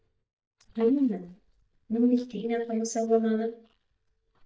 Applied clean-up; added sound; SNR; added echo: neural mask model DeepFilterNet 3.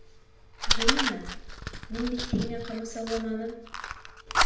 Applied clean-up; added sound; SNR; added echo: none; Fire; -4 dB; reverberation time 0.8 s.